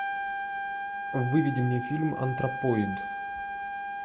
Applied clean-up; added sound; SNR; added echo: none; Trumpet; 4 dB; none.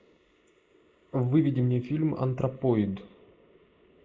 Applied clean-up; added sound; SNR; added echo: neural mask model Resemble Enhance denoiser.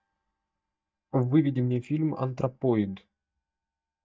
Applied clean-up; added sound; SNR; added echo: neural mask model DeepFilterNet 3.